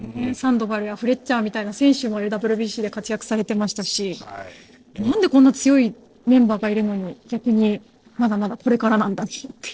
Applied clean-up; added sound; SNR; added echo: neural separator model SepFormer DNS4.